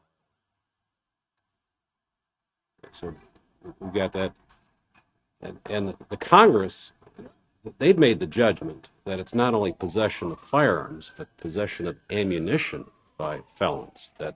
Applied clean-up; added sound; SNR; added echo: neural mask model RNNoise.